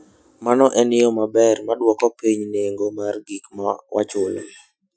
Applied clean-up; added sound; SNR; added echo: classical method Wiener filter.